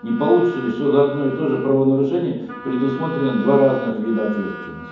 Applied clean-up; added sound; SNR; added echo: none; Wind instrument, woodwind instrument; 16 dB; reverberation time 1.2 s.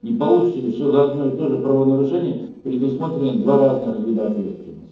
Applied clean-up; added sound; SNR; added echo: neural separator model SepFormer DNS4.